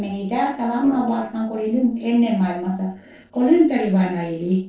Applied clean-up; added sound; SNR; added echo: neural separator model SepFormer DNS4.